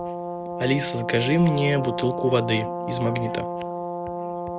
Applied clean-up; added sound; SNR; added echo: none; Brass instrument; 5 dB; none.